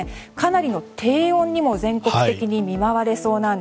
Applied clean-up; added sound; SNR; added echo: none; none; none; none.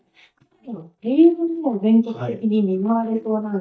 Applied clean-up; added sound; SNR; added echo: neural mask model DeepFilterNet 3.